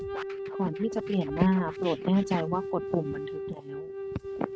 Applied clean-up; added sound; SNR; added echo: neural mask model RNNoise.